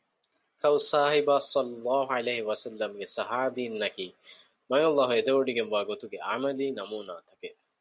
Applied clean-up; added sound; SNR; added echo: none; none; none; none.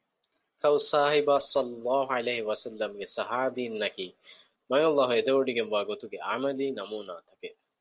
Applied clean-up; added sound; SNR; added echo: neural separator model SepFormer DNS4.